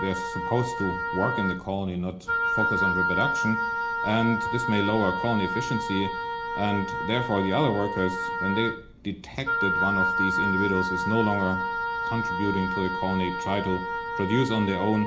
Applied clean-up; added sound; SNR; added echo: none; Wind instrument, woodwind instrument; 1 dB; reverberation time 0.4 s.